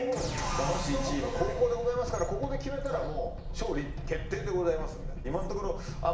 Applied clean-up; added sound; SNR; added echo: none; Bird; 20 dB; reverberation time 0.8 s.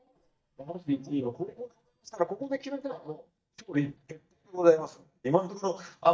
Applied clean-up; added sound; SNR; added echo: neural mask model DeepFilterNet 3.